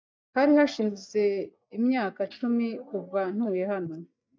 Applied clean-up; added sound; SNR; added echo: neural mask model DeepFilterNet 3.